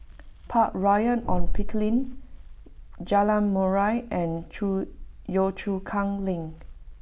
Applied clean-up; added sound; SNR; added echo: none; none; none; none.